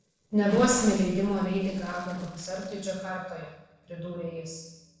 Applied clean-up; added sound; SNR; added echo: neural separator model SepFormer DNS4.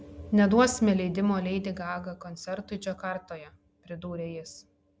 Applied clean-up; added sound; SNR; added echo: none; none; none; none.